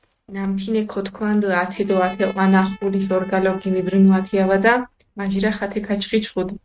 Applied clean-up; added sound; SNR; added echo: neural mask model RNNoise.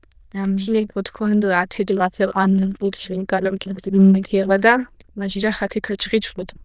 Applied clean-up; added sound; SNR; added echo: neural diffusion model UNIVERSE++.